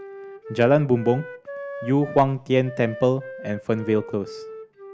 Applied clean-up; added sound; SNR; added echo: none; Wind instrument, woodwind instrument; 14 dB; none.